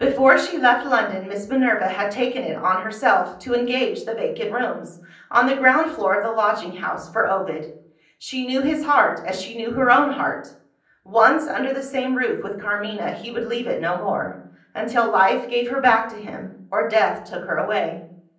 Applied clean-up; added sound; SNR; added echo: none; none; none; reverberation time 0.6 s.